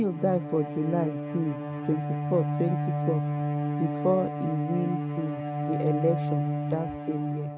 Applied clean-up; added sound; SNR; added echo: none; Bowed string instrument; 1 dB; none.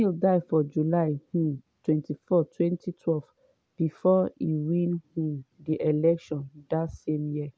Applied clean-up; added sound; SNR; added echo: none; none; none; none.